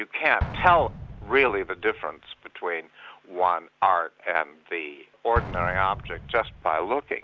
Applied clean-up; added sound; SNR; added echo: none; Explosion; 12 dB; none.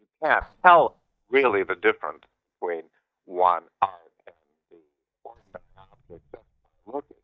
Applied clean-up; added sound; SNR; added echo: neural mask model DeepFilterNet 3.